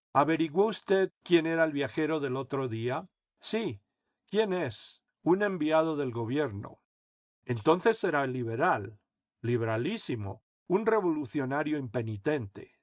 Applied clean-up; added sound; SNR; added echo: neural mask model RNNoise.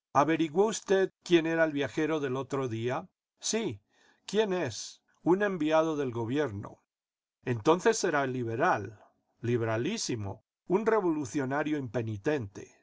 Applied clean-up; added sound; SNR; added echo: none; none; none; none.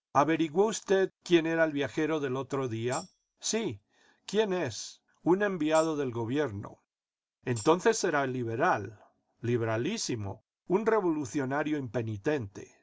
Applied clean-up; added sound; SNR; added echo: none; Tambourine; 19 dB; none.